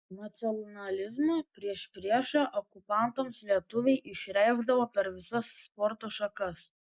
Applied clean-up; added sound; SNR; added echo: neural mask model Resemble Enhance denoiser.